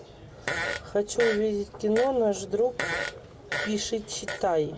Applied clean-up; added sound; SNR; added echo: none; Fart; 7 dB; none.